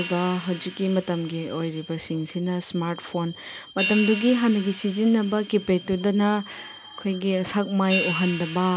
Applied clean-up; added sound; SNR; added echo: none; Hi-hat; 11 dB; none.